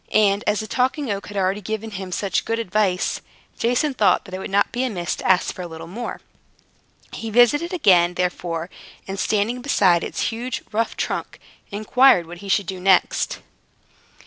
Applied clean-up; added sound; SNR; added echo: none; none; none; none.